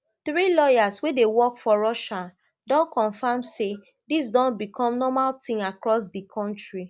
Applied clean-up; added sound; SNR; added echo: none; none; none; none.